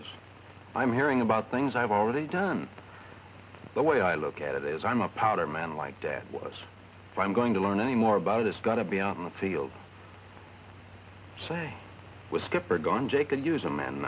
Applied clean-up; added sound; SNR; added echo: none; none; none; none.